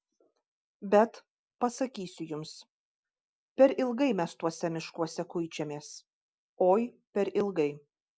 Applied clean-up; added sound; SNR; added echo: none; none; none; none.